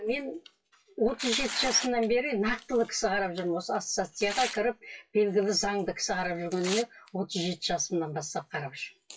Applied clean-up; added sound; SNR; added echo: classical method WPE with log-MMSE.